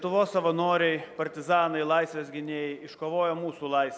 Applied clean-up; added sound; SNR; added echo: none; none; none; none.